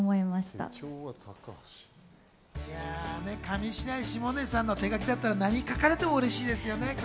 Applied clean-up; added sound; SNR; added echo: none; none; none; none.